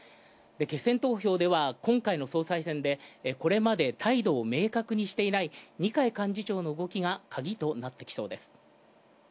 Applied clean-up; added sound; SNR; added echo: none; none; none; none.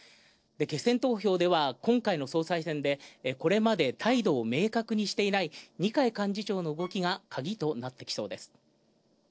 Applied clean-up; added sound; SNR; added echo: neural separator model SepFormer DNS4.